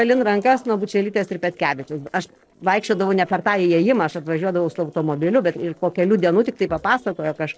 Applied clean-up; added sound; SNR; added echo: neural separator model SepFormer DNS4.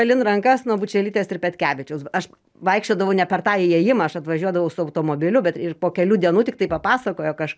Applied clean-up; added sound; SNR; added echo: none; none; none; none.